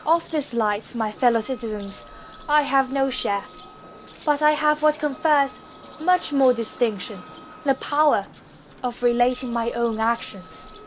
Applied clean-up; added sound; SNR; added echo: none; Wind instrument, woodwind instrument + Bird; 20 dB; none.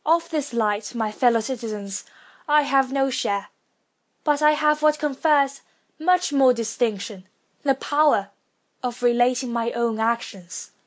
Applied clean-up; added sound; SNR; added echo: none; none; none; none.